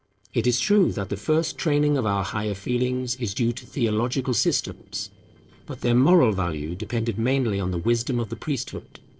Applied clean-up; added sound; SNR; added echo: neural separator model SepFormer DNS4.